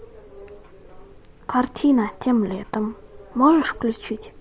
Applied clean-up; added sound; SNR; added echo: none; none; none; none.